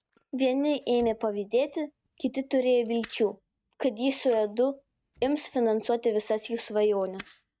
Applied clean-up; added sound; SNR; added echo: neural mask model RNNoise.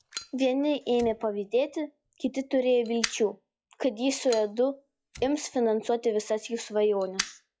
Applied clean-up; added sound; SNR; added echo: classical method log-MMSE.